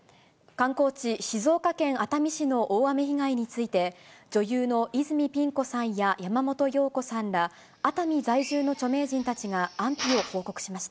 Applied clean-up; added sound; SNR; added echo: none; Drill; 14 dB; none.